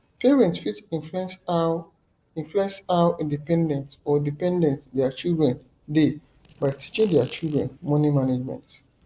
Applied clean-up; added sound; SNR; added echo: neural separator model SepFormer DNS4.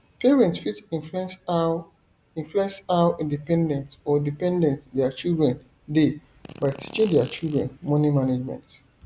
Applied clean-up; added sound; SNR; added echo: none; Fart; 20 dB; none.